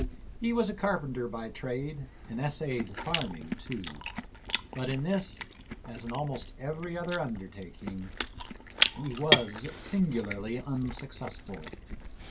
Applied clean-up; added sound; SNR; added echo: none; Chewing, mastication; 1 dB; reverberation time 0.1 s.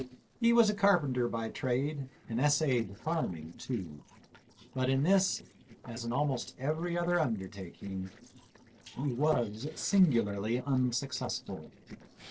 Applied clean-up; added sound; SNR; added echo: neural separator model SepFormer DNS4.